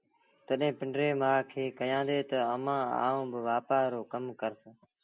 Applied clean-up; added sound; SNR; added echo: none; none; none; none.